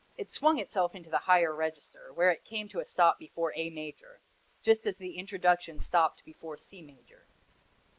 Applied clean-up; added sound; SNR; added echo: neural mask model Resemble Enhance denoiser.